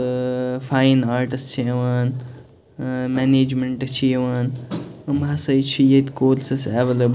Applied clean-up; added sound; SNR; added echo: none; none; none; none.